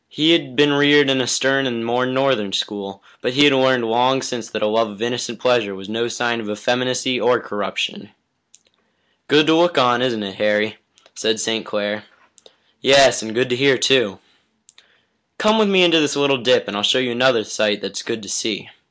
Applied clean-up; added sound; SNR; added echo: none; none; none; none.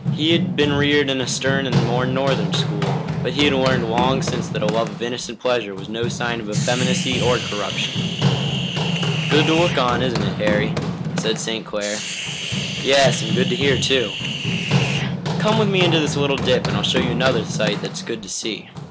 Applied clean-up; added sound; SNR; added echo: none; Hiss + Run; 1 dB; none.